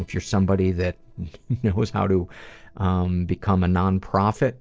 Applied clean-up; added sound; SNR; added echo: neural separator model SepFormer DNS4.